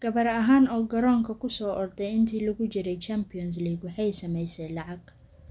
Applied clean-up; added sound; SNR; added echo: none; none; none; none.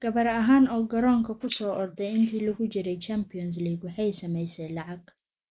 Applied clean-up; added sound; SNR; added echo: neural mask model Resemble Enhance denoiser.